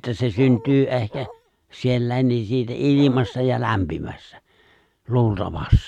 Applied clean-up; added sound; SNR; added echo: neural mask model RNNoise.